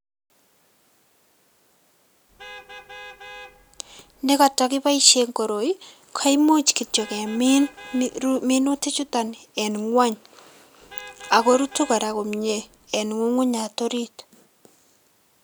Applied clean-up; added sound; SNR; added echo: none; Vehicle horn, car horn, honking; 20 dB; none.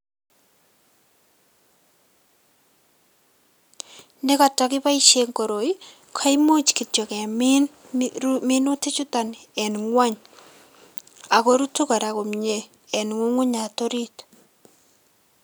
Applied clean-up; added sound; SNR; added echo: none; none; none; none.